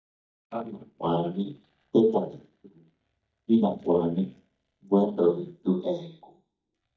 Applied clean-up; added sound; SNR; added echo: neural mask model DeepFilterNet 3.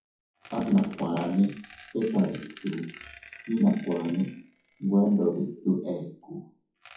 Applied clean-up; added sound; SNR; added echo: classical method WPE with log-MMSE.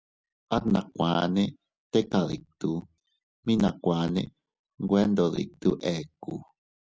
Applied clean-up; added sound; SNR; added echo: none; none; none; none.